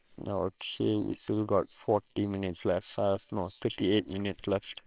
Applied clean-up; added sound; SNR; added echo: neural separator model SepFormer WHAMR!.